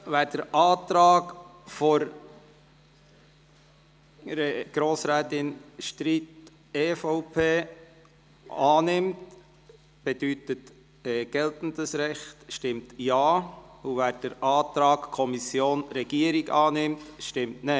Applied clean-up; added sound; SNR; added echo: none; none; none; none.